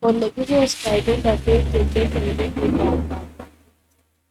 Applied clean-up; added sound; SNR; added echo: neural mask model RNNoise.